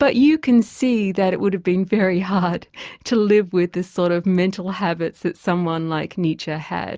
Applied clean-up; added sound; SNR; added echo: none; none; none; none.